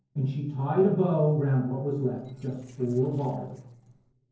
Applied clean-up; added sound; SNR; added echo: neural separator model SepFormer DNS4.